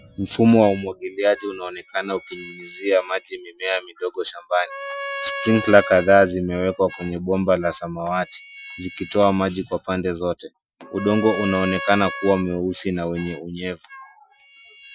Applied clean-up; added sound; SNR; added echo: classical method Wiener filter.